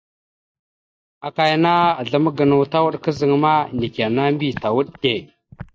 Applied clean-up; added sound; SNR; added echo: neural mask model DeepFilterNet 3.